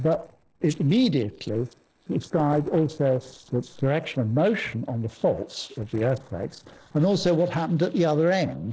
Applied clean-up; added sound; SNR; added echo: neural separator model SepFormer DNS4.